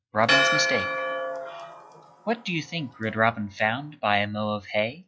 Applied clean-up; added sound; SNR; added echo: classical method log-MMSE.